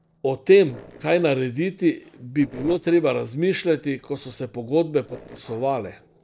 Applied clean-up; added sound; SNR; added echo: neural separator model SepFormer DNS4.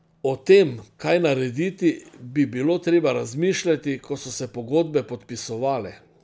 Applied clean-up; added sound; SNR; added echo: none; none; none; none.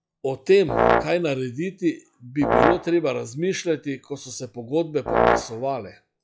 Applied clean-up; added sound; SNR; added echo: classical method log-MMSE.